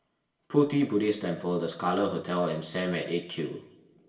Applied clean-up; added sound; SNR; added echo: none; none; none; reverberation time 0.8 s.